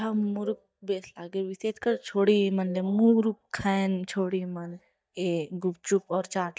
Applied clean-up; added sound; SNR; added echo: neural mask model DeepFilterNet 3.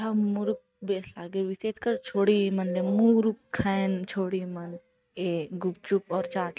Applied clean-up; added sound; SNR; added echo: neural mask model RNNoise.